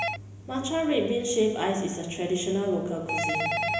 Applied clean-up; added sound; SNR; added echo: none; Telephone; 6 dB; reverberation time 1.0 s.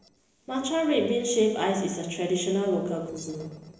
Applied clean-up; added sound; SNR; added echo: neural separator model SepFormer DNS4.